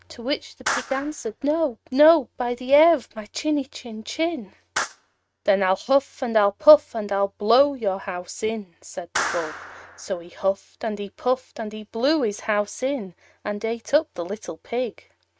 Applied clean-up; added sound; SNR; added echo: neural mask model RNNoise.